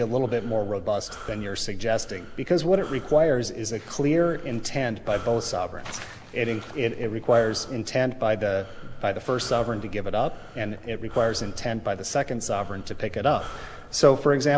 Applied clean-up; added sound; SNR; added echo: none; Breathing; 12 dB; none.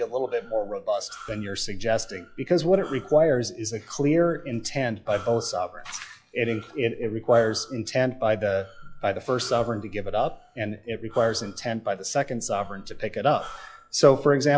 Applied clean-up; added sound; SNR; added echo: classical method log-MMSE.